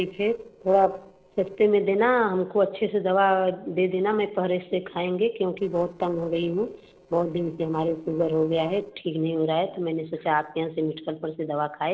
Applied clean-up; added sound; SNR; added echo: neural separator model SepFormer DNS4.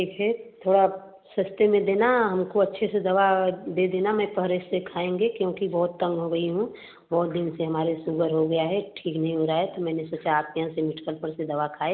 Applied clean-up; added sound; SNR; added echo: none; none; none; none.